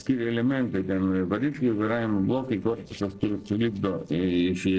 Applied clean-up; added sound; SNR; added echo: neural separator model SepFormer DNS4.